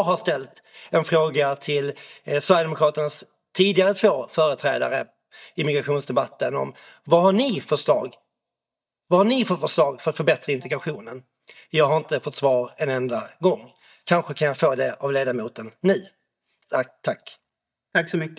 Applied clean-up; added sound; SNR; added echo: neural mask model DeepFilterNet 3.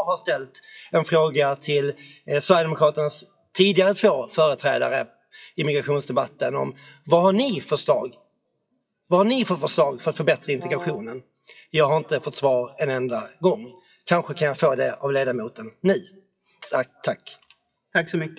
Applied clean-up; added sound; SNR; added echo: classical method WPE with log-MMSE.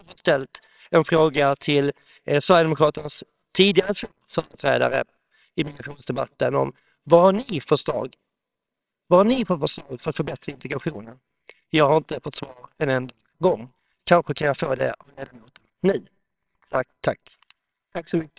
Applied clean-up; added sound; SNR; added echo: neural separator model SepFormer WHAMR!.